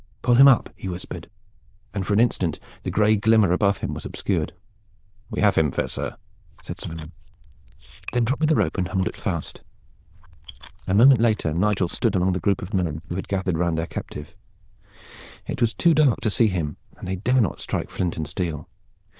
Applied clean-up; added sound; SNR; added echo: neural diffusion model UNIVERSE++.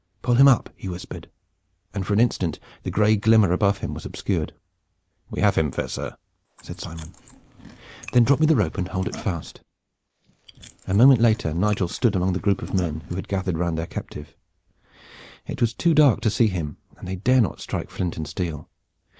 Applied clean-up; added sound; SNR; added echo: neural mask model Resemble Enhance denoiser.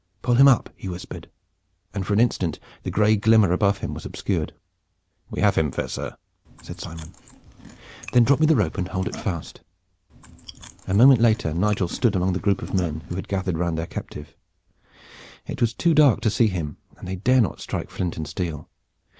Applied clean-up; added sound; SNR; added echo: none; Chewing, mastication; 18 dB; none.